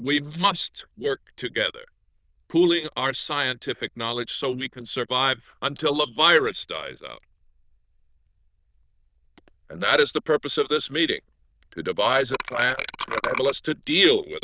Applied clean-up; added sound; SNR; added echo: neural diffusion model UNIVERSE++.